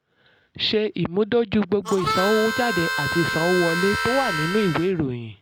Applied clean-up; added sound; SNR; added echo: none; Harmonica; 3 dB; none.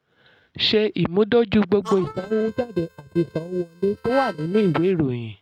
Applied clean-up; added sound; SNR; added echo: neural mask model RNNoise.